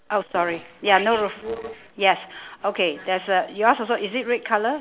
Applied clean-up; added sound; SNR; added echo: none; none; none; none.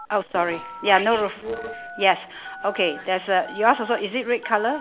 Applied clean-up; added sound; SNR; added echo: none; Telephone; 17 dB; none.